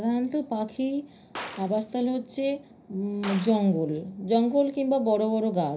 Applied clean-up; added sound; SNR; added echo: none; Gunshot, gunfire; 17 dB; reverberation time 0.5 s.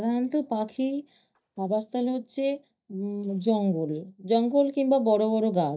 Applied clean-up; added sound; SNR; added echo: neural mask model DeepFilterNet 3.